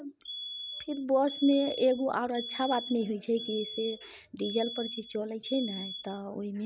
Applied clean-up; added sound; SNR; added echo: none; Alarm; 10 dB; none.